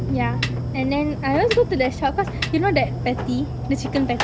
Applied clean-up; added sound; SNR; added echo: none; Drawer open or close + Snare drum; 13 dB; none.